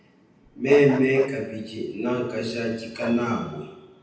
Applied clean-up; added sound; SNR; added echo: none; Bark; 14 dB; reverberation time 0.9 s.